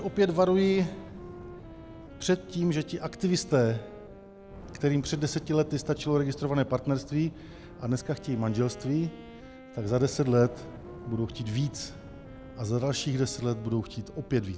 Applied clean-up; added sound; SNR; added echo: none; Wind instrument, woodwind instrument + Fire; 16 dB; none.